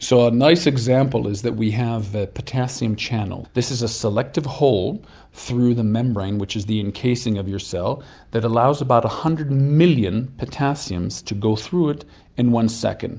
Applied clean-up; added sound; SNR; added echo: none; none; none; none.